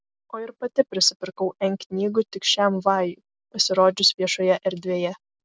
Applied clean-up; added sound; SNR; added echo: none; none; none; none.